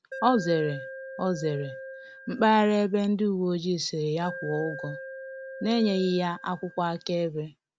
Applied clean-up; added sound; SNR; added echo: none; Alarm; 13 dB; none.